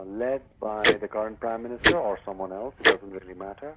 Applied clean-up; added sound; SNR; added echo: none; Tick-tock; -3 dB; none.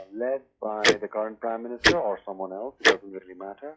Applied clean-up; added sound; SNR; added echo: classical method log-MMSE.